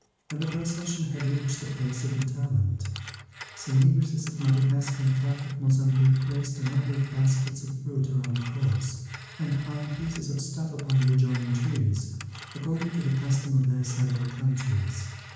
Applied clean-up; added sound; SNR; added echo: none; Telephone; 19 dB; reverberation time 1.0 s.